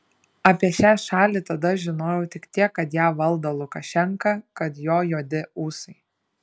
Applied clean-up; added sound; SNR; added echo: none; none; none; none.